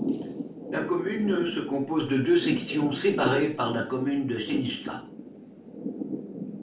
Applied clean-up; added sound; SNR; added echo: none; Thunder / Rain; 7 dB; reverberation time 0.3 s.